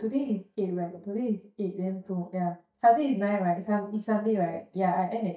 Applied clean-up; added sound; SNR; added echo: neural mask model DeepFilterNet 3.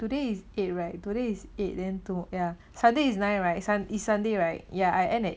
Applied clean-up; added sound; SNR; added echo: none; none; none; none.